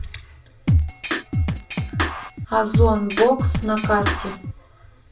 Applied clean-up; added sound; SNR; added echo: none; Drum kit; -2 dB; reverberation time 0.3 s.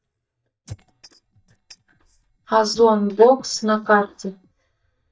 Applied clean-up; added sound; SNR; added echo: neural mask model DeepFilterNet 3.